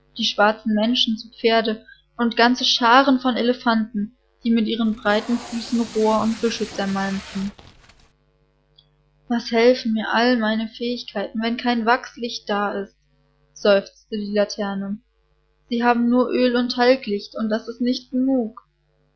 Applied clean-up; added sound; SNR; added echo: none; Packing tape, duct tape; 17 dB; none.